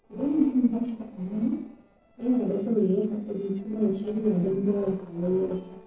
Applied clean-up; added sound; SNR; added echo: neural separator model SepFormer DNS4.